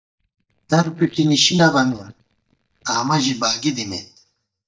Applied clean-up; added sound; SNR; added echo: neural mask model DeepFilterNet 3.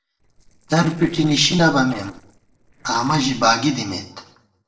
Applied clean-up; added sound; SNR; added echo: neural separator model SepFormer DNS4.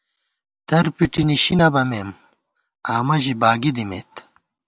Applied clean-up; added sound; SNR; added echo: none; none; none; none.